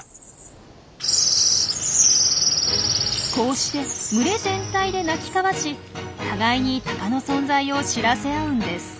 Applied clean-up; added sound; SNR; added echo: none; none; none; none.